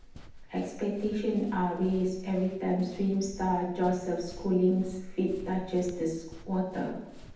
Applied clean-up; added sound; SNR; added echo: none; Run; 17 dB; reverberation time 0.9 s.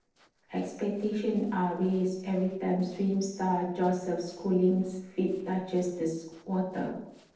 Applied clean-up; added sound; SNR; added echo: neural separator model SepFormer DNS4.